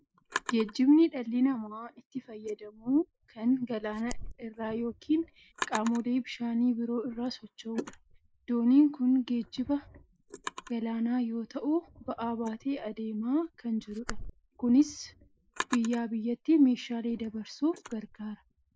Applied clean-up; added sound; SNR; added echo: neural mask model Resemble Enhance denoiser.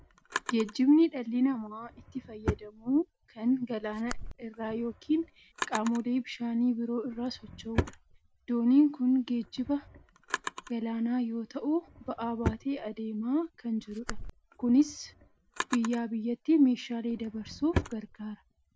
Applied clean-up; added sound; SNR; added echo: none; Drawer open or close; 10 dB; none.